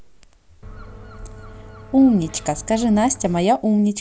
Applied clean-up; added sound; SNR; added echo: none; Gull, seagull; 17 dB; none.